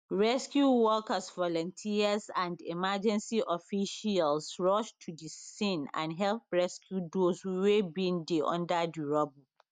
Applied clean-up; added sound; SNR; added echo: none; none; none; none.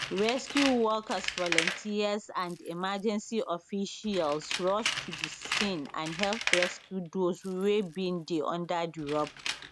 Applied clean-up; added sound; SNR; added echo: none; Tools; 5 dB; none.